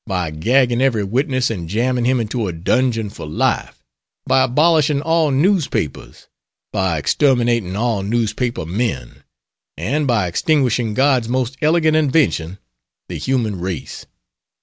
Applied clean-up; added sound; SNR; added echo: none; none; none; none.